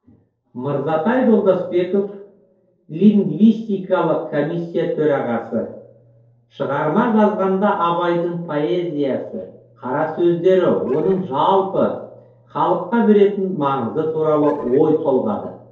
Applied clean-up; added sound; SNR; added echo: neural separator model SepFormer DNS4.